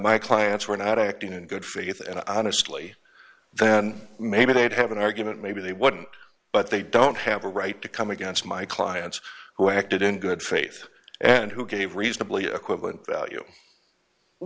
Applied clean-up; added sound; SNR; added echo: none; none; none; none.